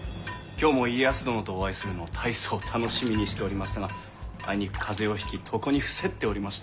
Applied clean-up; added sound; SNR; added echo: none; Water / Splash, splatter; 19 dB; none.